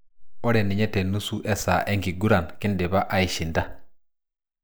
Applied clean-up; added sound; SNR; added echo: neural mask model Resemble Enhance denoiser.